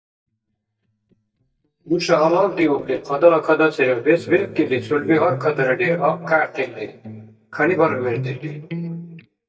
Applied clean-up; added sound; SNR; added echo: neural mask model DeepFilterNet 3.